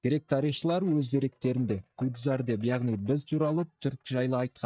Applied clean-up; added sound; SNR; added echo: neural mask model DeepFilterNet 3.